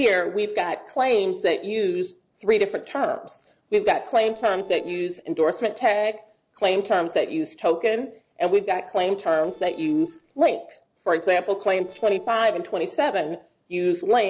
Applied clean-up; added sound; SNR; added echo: neural separator model SepFormer DNS4.